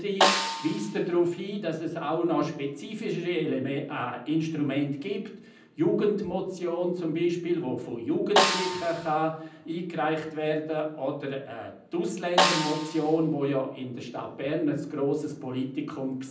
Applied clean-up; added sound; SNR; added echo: none; Snare drum; 2 dB; reverberation time 0.6 s.